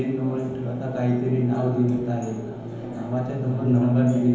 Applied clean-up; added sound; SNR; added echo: none; none; none; reverberation time 1.0 s.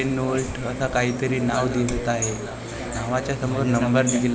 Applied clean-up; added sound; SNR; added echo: none; none; none; none.